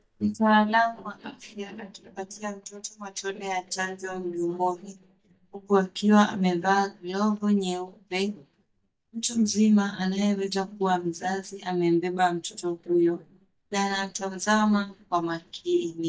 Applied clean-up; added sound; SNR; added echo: neural mask model DeepFilterNet 3.